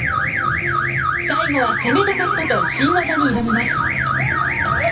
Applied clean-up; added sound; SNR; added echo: none; Alarm / Car; -2 dB; reverberation time 2.9 s.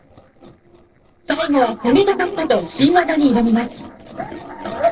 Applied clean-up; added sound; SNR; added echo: neural separator model SepFormer DNS4.